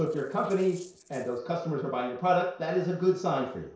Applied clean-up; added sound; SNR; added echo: neural separator model SepFormer DNS4.